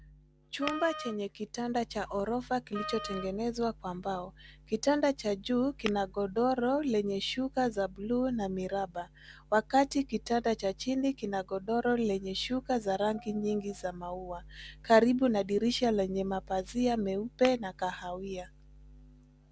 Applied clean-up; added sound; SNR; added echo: none; Wind instrument, woodwind instrument + Tap / Glass; 12 dB; none.